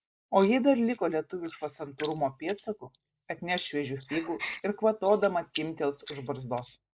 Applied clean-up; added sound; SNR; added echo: neural mask model Resemble Enhance denoiser.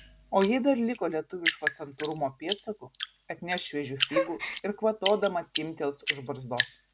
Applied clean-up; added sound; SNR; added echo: none; Gasp + Drip; 5 dB; none.